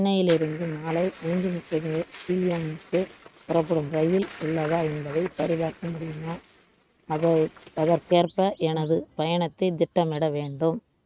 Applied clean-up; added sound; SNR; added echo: neural mask model RNNoise.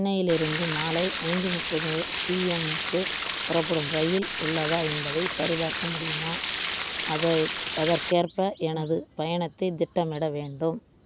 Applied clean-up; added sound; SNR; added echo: none; Stream; -1 dB; none.